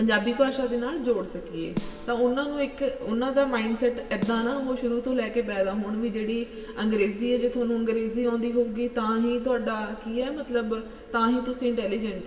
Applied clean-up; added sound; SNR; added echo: none; Snare drum; 15 dB; reverberation time 1.9 s.